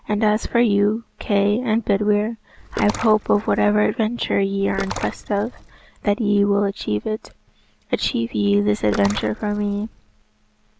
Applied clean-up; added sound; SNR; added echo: none; Splash, splatter; 13 dB; none.